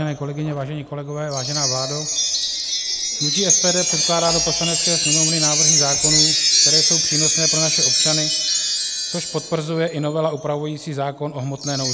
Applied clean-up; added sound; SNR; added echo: none; Wind chime; -4 dB; none.